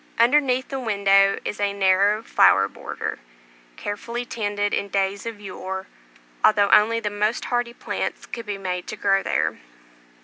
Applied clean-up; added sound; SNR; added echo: none; none; none; none.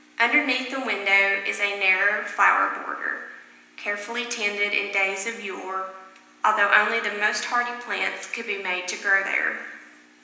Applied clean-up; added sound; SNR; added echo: none; none; none; reverberation time 1.0 s.